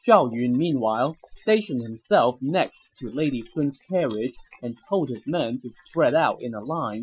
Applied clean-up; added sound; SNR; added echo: classical method Wiener filter.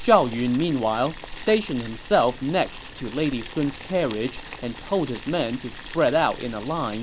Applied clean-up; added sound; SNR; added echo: none; Boiling; 14 dB; none.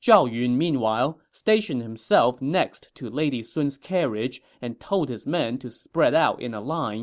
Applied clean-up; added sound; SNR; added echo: none; none; none; none.